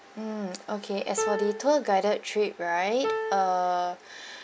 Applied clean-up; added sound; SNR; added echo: none; Piano; 7 dB; none.